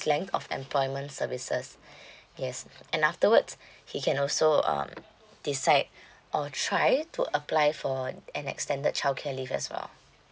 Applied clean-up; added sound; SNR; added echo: none; none; none; none.